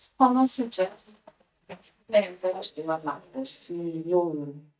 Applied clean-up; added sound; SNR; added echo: neural mask model DeepFilterNet 3.